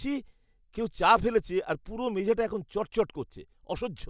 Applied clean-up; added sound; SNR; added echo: none; none; none; none.